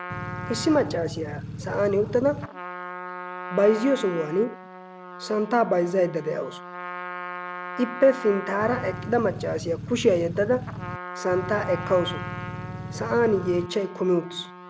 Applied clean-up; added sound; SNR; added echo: none; Engine / Truck / Car + Trumpet; 9 dB; none.